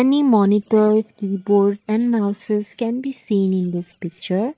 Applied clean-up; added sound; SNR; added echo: neural mask model DeepFilterNet 3.